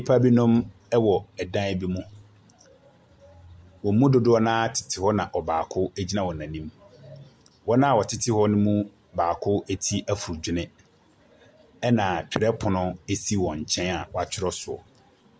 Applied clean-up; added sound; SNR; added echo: none; none; none; none.